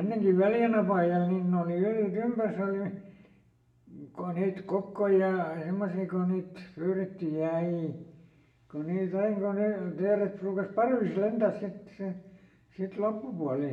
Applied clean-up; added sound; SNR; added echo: none; none; none; reverberation time 0.7 s.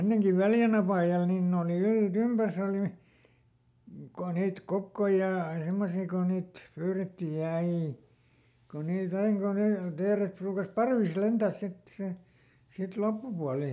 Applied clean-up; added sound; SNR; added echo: none; none; none; none.